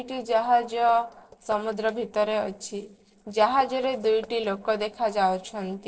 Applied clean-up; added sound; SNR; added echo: neural separator model SepFormer DNS4.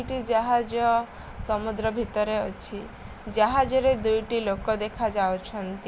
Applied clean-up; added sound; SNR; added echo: none; none; none; none.